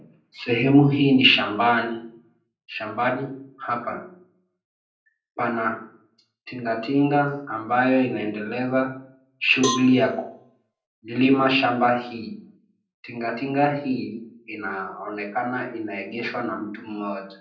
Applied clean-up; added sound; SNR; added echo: none; Cowbell; 9 dB; reverberation time 0.6 s.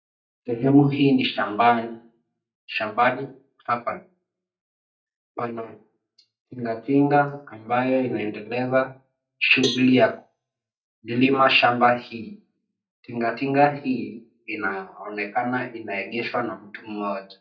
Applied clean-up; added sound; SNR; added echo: neural mask model DeepFilterNet 3.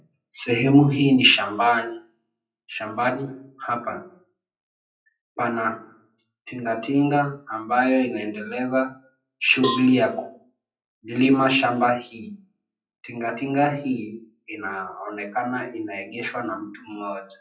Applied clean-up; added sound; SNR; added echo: classical method WPE with log-MMSE.